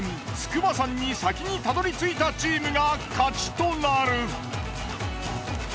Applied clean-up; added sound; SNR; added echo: none; none; none; none.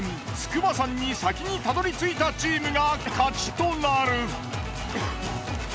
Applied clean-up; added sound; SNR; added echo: none; Cough; 17 dB; none.